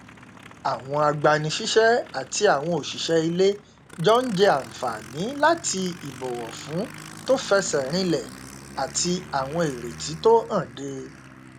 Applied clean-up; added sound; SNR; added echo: none; Aircraft; 18 dB; none.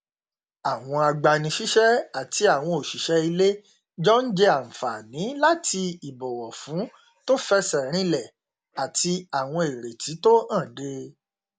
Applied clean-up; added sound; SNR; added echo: none; none; none; none.